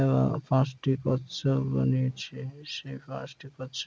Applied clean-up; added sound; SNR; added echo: none; none; none; none.